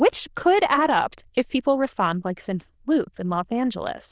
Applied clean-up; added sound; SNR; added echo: neural diffusion model UNIVERSE++.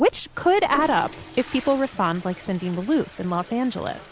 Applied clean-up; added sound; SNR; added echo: none; Toilet flush / Water; 16 dB; none.